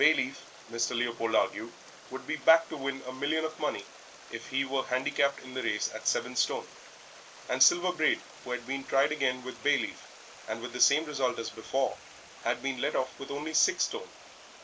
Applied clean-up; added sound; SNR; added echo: none; Stream; 19 dB; none.